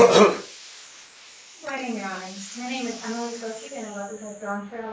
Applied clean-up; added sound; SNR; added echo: neural mask model Resemble Enhance denoiser.